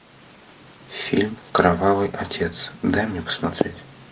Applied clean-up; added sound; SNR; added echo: none; none; none; none.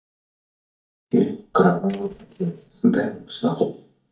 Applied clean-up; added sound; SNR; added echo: neural mask model DeepFilterNet 3.